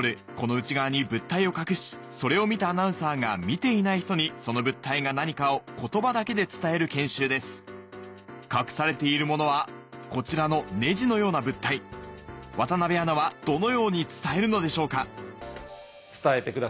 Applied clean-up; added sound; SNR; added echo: none; none; none; none.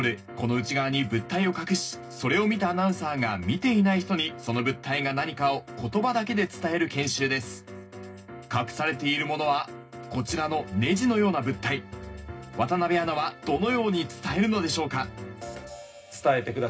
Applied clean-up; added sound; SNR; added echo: none; none; none; reverberation time 0.4 s.